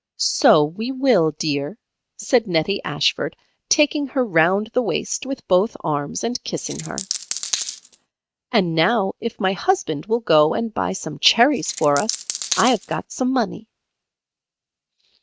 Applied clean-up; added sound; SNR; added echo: neural mask model RNNoise.